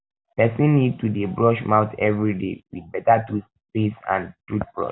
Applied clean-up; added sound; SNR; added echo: none; none; none; none.